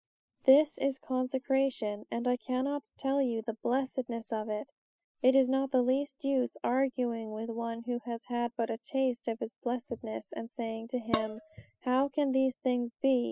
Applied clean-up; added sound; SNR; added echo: classical method spectral subtraction.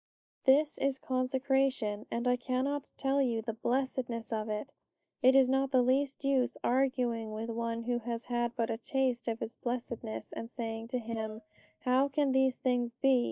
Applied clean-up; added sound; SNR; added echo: neural mask model DeepFilterNet 3.